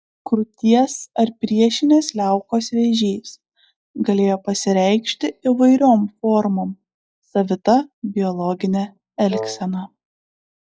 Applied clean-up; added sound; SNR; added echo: classical method log-MMSE.